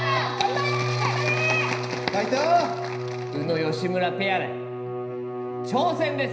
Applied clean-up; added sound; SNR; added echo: none; Bowed string instrument; 4 dB; reverberation time 0.9 s.